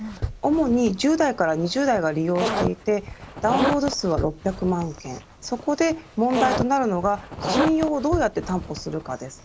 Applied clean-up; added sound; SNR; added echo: none; Zipper (clothing); 7 dB; none.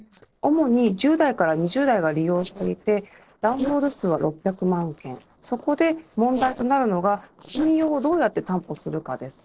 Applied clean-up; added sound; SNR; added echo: neural separator model SepFormer DNS4.